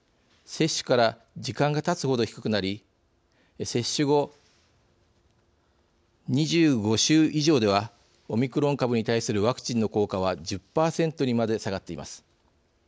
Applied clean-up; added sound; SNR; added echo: none; none; none; none.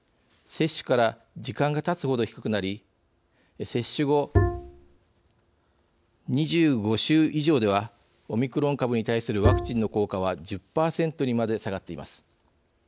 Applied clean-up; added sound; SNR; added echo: none; Bowed string instrument; -2 dB; none.